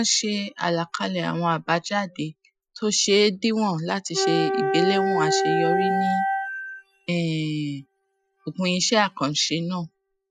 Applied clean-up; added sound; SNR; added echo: classical method Wiener filter.